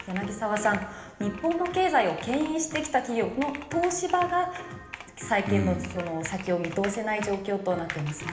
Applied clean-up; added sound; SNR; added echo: none; Computer keyboard; 15 dB; reverberation time 1.0 s.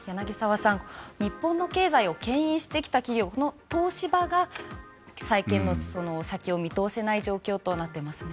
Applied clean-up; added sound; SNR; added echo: none; none; none; none.